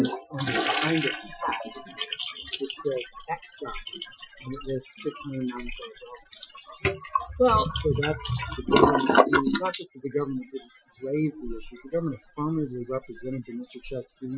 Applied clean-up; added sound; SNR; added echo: classical method Wiener filter.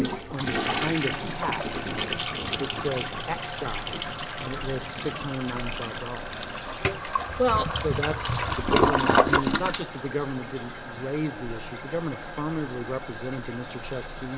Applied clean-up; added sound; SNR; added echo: none; Toilet flush; -3 dB; none.